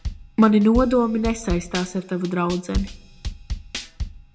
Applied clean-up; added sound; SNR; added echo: none; Drum / Drum kit; 9 dB; reverberation time 0.5 s.